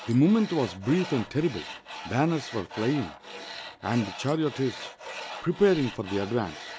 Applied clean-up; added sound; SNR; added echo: none; Tools; 13 dB; none.